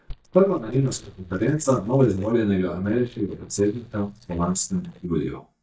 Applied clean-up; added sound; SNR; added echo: neural mask model DeepFilterNet 3.